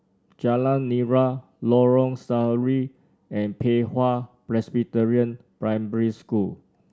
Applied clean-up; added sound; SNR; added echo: none; none; none; none.